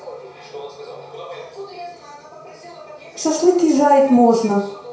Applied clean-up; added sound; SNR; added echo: none; none; none; reverberation time 0.6 s.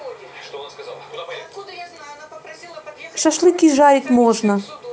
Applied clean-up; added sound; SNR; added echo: none; none; none; none.